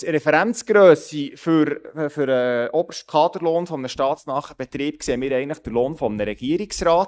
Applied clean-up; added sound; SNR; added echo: neural mask model DeepFilterNet 3.